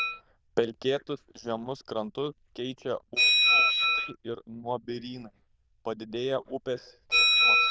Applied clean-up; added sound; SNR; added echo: neural diffusion model UNIVERSE++.